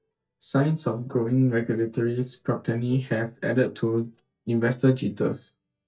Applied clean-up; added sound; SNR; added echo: neural mask model DeepFilterNet 3.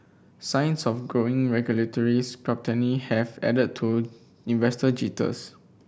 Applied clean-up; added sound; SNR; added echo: none; none; none; none.